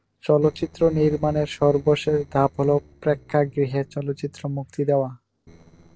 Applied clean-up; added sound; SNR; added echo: neural separator model SepFormer DNS4.